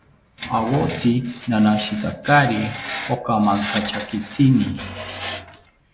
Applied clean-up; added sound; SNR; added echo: none; Screech; 11 dB; none.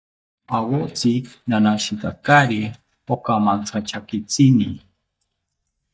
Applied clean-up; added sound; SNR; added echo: neural mask model DeepFilterNet 3.